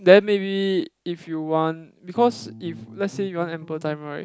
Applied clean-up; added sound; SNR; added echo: none; Bass guitar; 20 dB; none.